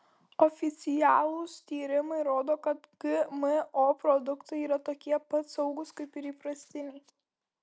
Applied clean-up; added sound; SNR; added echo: none; none; none; none.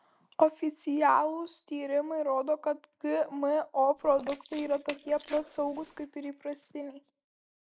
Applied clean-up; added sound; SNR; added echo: neural mask model Resemble Enhance denoiser.